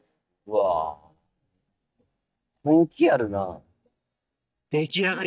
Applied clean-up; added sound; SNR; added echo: neural mask model DeepFilterNet 3.